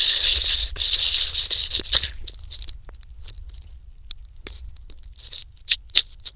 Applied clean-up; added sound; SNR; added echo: neural diffusion model UNIVERSE++.